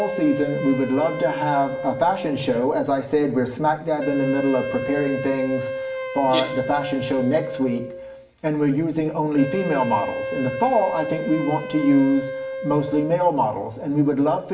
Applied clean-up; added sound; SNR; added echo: none; Wind instrument, woodwind instrument; 8 dB; reverberation time 0.6 s.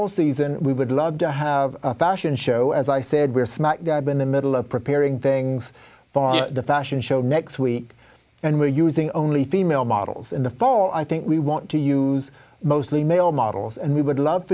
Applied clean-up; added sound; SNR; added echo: none; none; none; none.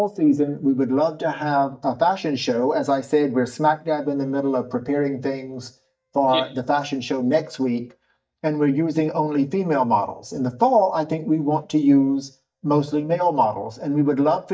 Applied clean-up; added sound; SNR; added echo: neural mask model DeepFilterNet 3.